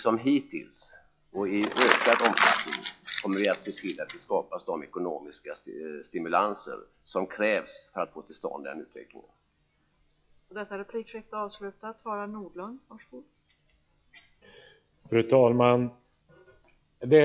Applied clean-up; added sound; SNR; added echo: classical method log-MMSE.